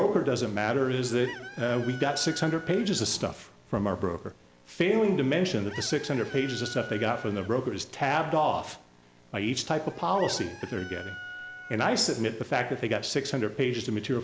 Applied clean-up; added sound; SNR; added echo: none; Chicken, rooster; 18 dB; none.